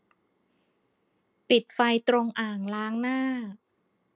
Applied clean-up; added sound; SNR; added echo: none; none; none; none.